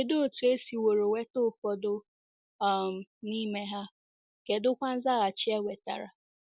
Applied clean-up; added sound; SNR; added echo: none; none; none; none.